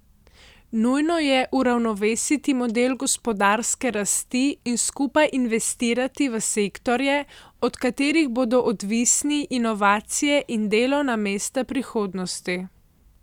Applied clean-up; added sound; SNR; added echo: none; none; none; none.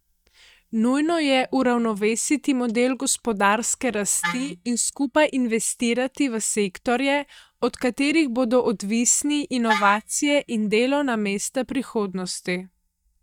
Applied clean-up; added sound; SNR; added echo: neural mask model DeepFilterNet 3.